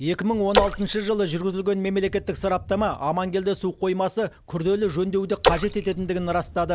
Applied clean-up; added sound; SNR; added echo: none; Splash, splatter; 3 dB; none.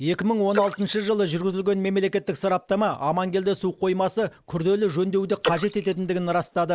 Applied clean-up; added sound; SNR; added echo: neural mask model Resemble Enhance denoiser.